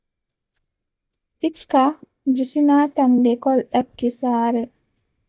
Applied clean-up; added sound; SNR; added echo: neural mask model DeepFilterNet 3.